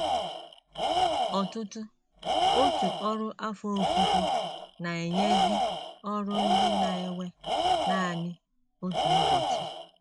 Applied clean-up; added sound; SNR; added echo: none; Tools; -5 dB; none.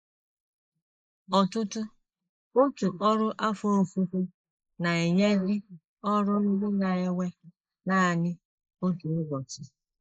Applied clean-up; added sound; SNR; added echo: neural mask model Resemble Enhance denoiser.